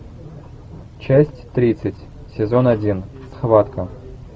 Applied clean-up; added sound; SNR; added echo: none; none; none; none.